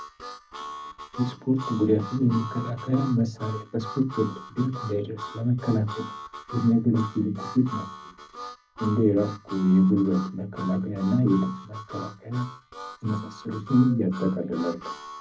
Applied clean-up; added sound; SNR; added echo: none; Harmonica; 13 dB; reverberation time 0.4 s.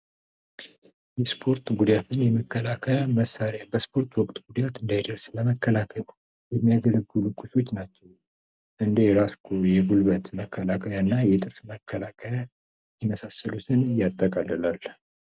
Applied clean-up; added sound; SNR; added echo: none; none; none; none.